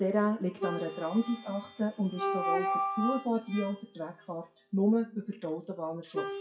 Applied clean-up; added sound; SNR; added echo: classical method WPE with log-MMSE.